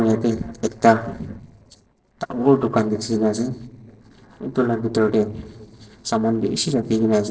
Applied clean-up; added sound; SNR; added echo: neural separator model SepFormer DNS4.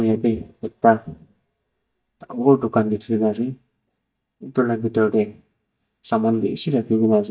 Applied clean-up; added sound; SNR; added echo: neural mask model DeepFilterNet 3.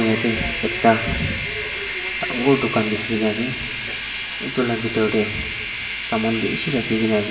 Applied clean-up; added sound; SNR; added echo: none; Train; 4 dB; reverberation time 1.8 s.